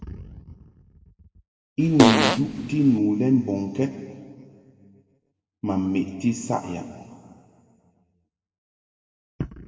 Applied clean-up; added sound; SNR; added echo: none; Fart; -2 dB; reverberation time 2.2 s.